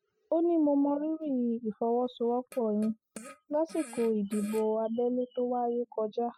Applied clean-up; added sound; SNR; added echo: classical method spectral subtraction.